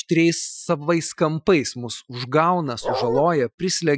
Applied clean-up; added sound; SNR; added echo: classical method Wiener filter.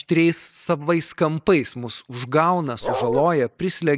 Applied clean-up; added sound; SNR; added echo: neural mask model Resemble Enhance denoiser.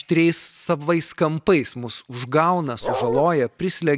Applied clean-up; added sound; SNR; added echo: none; Bark; 3 dB; none.